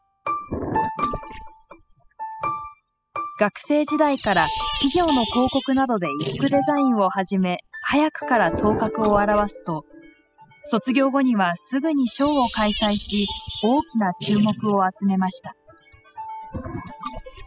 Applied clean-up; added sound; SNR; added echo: classical method spectral subtraction.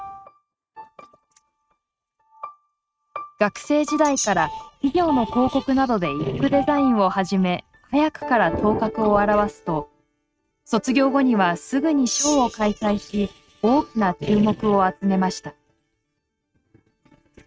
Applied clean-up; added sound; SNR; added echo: neural mask model RNNoise.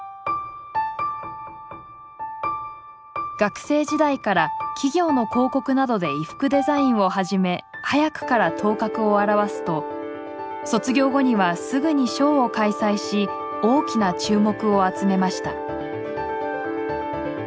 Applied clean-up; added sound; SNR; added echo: none; none; none; none.